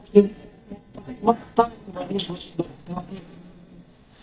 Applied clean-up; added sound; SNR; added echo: neural mask model DeepFilterNet 3.